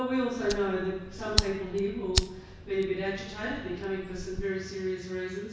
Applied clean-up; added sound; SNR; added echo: none; Fire; 5 dB; reverberation time 1.1 s.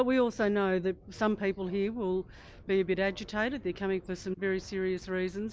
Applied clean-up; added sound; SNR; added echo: none; none; none; none.